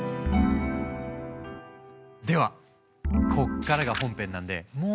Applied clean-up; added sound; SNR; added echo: none; Organ; -2 dB; none.